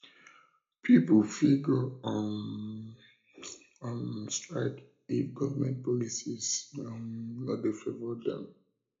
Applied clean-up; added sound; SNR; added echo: none; none; none; reverberation time 0.4 s.